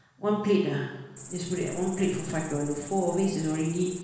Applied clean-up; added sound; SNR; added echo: none; Cricket; 13 dB; reverberation time 1.1 s.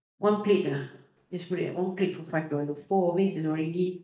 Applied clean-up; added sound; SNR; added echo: neural mask model DeepFilterNet 3.